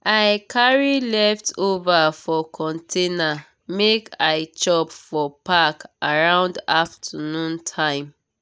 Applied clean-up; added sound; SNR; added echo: neural mask model DeepFilterNet 3.